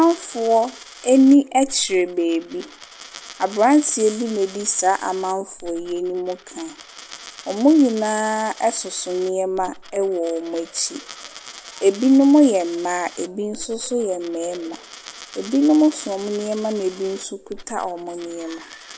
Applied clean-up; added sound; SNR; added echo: none; Coin (dropping); 20 dB; none.